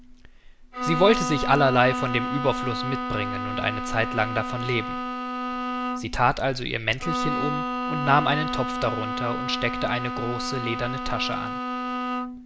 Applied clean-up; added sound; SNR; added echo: none; Bowed string instrument; 3 dB; none.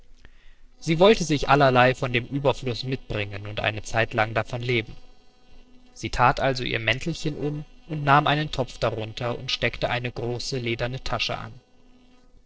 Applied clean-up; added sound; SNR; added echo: neural separator model SepFormer DNS4.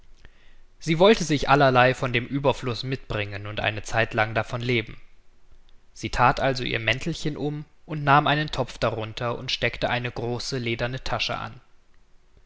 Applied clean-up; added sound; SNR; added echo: none; none; none; none.